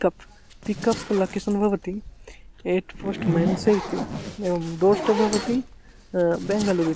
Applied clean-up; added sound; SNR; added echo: none; Zipper (clothing); 8 dB; none.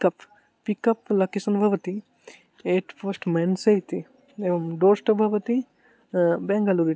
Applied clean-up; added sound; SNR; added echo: none; none; none; none.